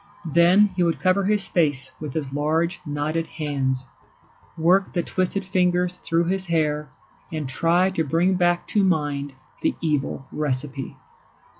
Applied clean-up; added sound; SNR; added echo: classical method log-MMSE.